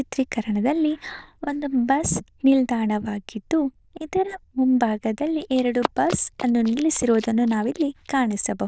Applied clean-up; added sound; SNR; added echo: neural diffusion model UNIVERSE++.